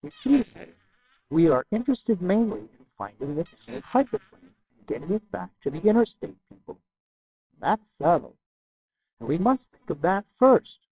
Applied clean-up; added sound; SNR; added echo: neural separator model SepFormer WHAMR!.